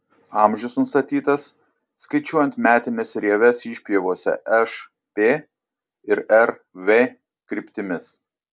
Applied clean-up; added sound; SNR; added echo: none; none; none; none.